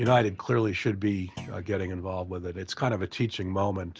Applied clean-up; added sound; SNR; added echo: none; Thump, thud; 16 dB; none.